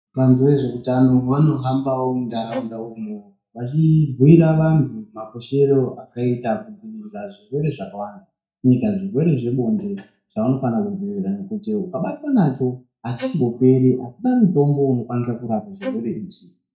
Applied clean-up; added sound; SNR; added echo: neural mask model DeepFilterNet 3.